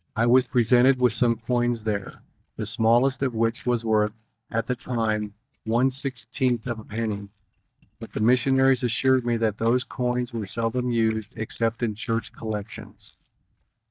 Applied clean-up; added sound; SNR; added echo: neural mask model DeepFilterNet 3.